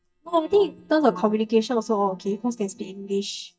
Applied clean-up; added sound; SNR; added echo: neural mask model DeepFilterNet 3.